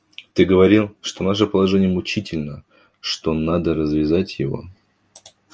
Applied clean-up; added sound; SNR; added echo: none; none; none; none.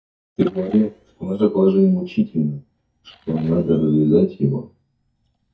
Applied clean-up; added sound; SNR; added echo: neural mask model DeepFilterNet 3.